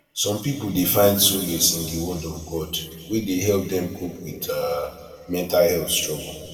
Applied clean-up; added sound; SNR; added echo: none; none; none; reverberation time 2.1 s.